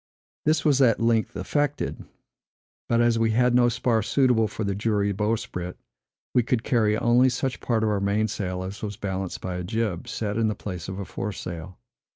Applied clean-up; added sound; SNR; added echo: none; none; none; none.